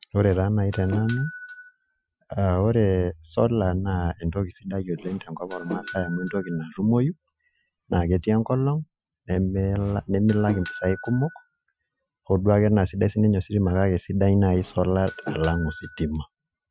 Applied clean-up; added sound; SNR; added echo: classical method Wiener filter.